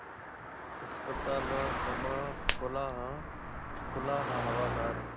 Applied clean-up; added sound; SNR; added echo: none; Hands + Car passing by; -2 dB; none.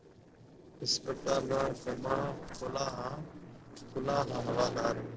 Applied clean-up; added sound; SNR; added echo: neural separator model SepFormer DNS4.